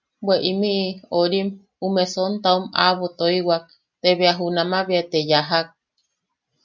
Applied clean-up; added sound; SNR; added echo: none; none; none; none.